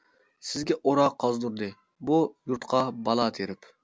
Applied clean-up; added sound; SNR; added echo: none; none; none; none.